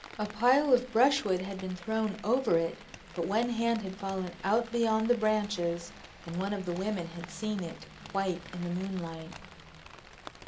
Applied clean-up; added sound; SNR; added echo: none; Rain; 18 dB; reverberation time 0.2 s.